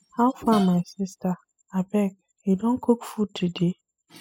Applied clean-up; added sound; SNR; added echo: classical method spectral subtraction.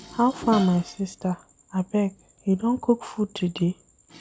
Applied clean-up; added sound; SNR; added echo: none; Dishes, pots, and pans; 16 dB; none.